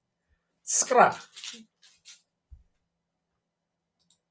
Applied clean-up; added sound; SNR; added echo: none; none; none; none.